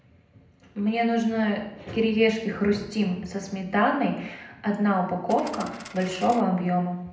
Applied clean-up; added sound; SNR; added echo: none; Coin (dropping); 17 dB; reverberation time 0.7 s.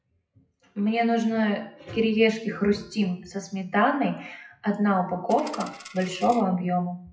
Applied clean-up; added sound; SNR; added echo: classical method WPE with log-MMSE.